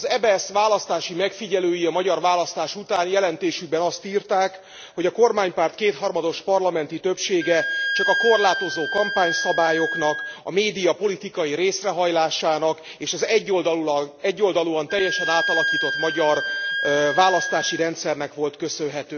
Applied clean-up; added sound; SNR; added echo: none; Wind instrument, woodwind instrument; 4 dB; none.